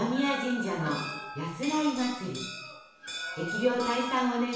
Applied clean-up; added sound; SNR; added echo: none; none; none; reverberation time 0.7 s.